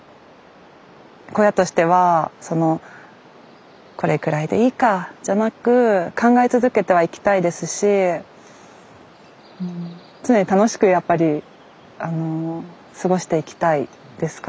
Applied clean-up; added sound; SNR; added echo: none; none; none; none.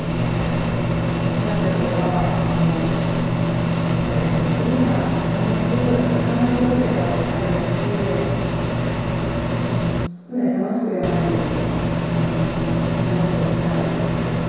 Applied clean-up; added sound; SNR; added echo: none; Microwave oven; -4 dB; reverberation time 2.0 s.